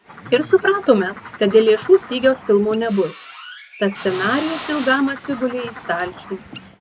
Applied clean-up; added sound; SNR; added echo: none; Drill + Bird; 14 dB; none.